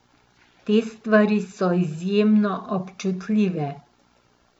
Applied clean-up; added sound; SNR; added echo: none; none; none; none.